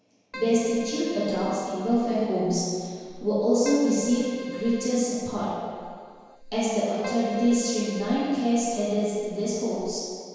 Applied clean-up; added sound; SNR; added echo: none; Keyboard (musical); 15 dB; reverberation time 1.9 s.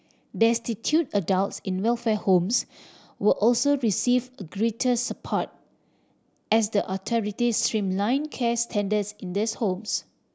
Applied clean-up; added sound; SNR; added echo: none; none; none; none.